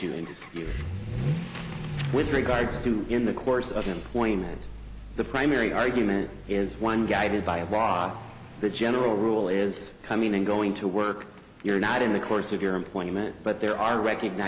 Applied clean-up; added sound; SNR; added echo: none; Accelerating, revving, vroom / Vehicle; 11 dB; none.